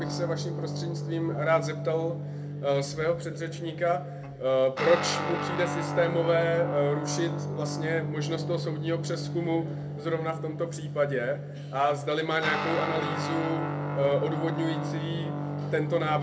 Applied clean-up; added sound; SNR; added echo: none; Guitar; 3 dB; reverberation time 0.3 s.